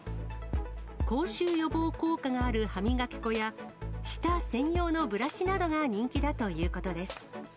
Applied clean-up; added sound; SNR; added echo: none; Cowbell; 18 dB; none.